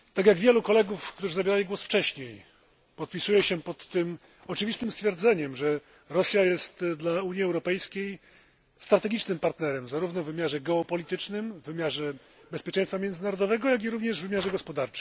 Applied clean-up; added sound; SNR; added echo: none; none; none; none.